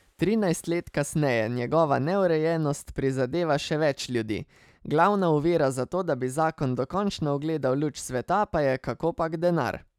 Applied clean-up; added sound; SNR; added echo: none; none; none; none.